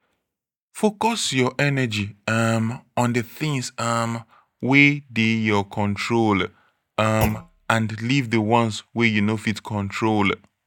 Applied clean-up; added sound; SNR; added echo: neural mask model DeepFilterNet 3.